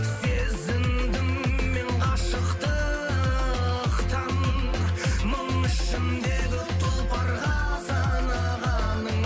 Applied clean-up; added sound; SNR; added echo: none; none; none; none.